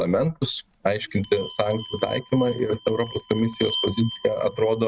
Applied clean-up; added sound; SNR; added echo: neural mask model RNNoise.